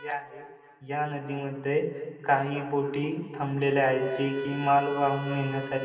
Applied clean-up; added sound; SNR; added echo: none; Trumpet; 19 dB; reverberation time 2.7 s.